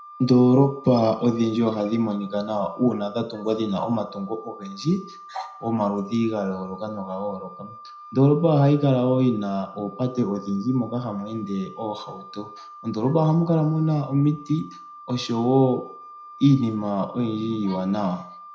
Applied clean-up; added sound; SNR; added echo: none; Wind instrument, woodwind instrument; 19 dB; reverberation time 0.4 s.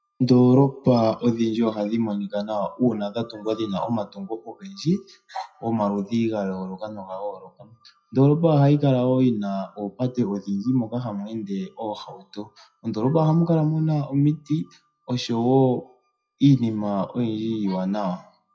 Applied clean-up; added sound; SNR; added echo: classical method WPE with log-MMSE.